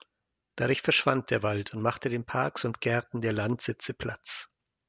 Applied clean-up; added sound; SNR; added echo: none; none; none; none.